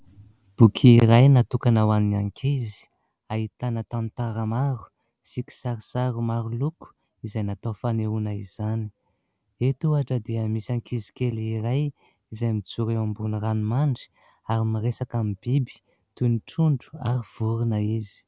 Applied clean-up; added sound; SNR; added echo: none; none; none; none.